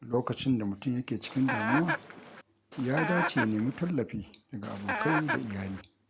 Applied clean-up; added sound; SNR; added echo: none; Chicken, rooster; 2 dB; none.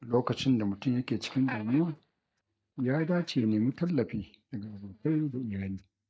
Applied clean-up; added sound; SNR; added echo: neural mask model DeepFilterNet 3.